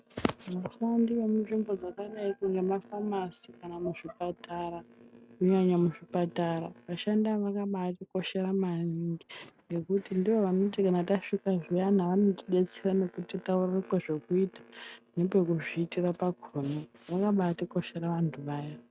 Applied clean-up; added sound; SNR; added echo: neural mask model RNNoise.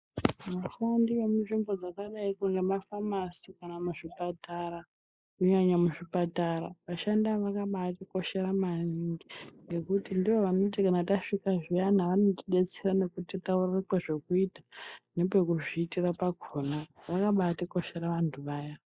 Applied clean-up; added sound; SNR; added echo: neural mask model Resemble Enhance denoiser.